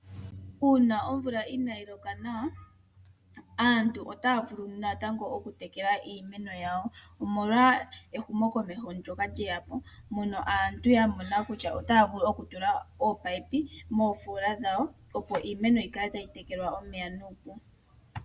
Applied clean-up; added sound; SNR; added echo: none; none; none; none.